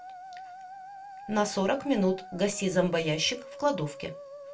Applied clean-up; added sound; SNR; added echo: none; Musical instrument; 15 dB; reverberation time 0.2 s.